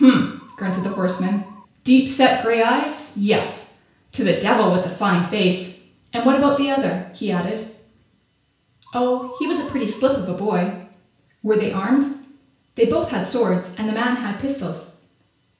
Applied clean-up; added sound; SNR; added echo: none; Musical instrument; 17 dB; reverberation time 0.5 s.